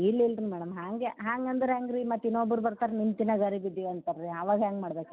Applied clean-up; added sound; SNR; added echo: none; none; none; none.